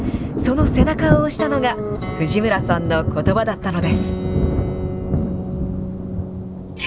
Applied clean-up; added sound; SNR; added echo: none; Thunder; 0 dB; none.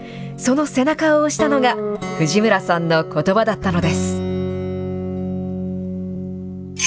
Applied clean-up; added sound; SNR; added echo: none; none; none; none.